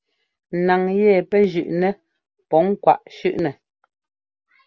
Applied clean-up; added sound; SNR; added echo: none; none; none; none.